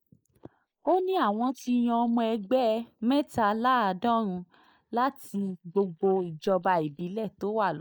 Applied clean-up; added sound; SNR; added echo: neural mask model Resemble Enhance denoiser.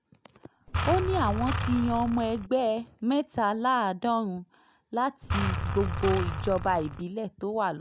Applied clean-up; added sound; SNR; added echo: none; Engine; 2 dB; none.